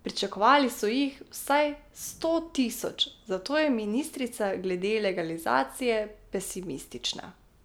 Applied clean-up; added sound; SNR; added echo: none; none; none; none.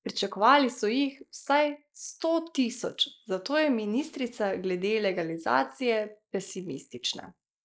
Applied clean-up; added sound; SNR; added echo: neural mask model Resemble Enhance denoiser.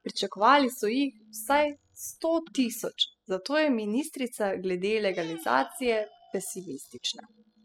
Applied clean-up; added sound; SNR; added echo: classical method spectral subtraction.